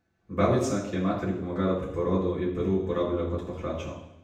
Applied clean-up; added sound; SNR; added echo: none; none; none; reverberation time 0.8 s.